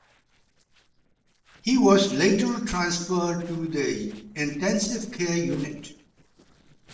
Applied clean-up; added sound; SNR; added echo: neural separator model SepFormer DNS4.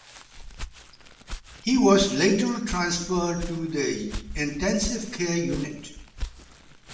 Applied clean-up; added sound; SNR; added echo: none; Walk, footsteps; 12 dB; reverberation time 0.7 s.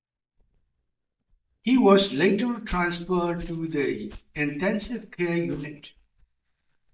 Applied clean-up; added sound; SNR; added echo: neural mask model DeepFilterNet 3.